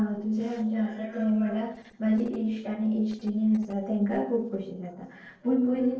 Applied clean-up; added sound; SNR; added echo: neural separator model SepFormer DNS4.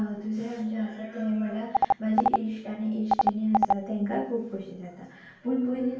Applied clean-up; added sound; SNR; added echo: none; Telephone; -2 dB; reverberation time 0.3 s.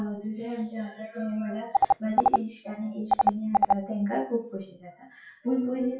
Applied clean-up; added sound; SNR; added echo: classical method WPE with log-MMSE.